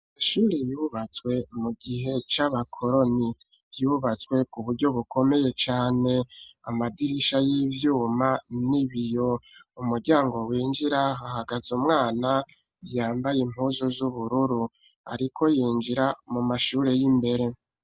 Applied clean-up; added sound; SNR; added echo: none; none; none; none.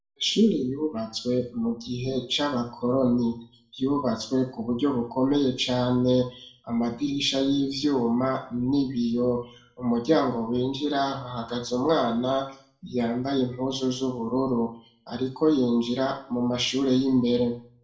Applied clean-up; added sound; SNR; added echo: none; none; none; reverberation time 0.4 s.